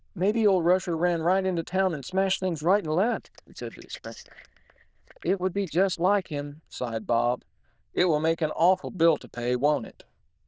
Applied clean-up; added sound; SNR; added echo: neural diffusion model UNIVERSE++.